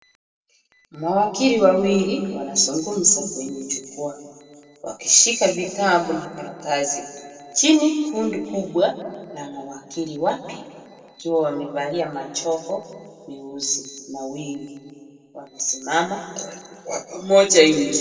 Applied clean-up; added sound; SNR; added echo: neural separator model SepFormer DNS4.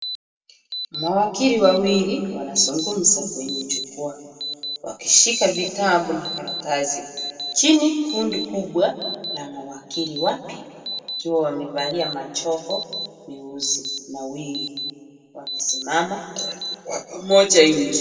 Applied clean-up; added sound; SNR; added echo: none; Alarm; 11 dB; reverberation time 1.9 s.